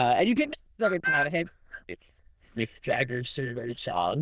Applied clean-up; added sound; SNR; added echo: neural diffusion model UNIVERSE++.